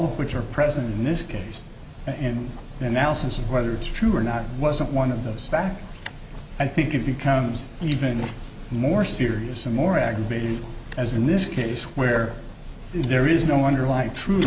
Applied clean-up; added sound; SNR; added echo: none; none; none; none.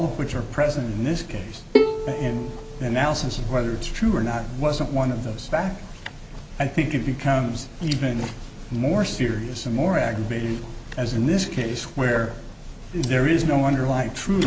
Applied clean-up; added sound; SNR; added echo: none; Bowed string instrument; 2 dB; none.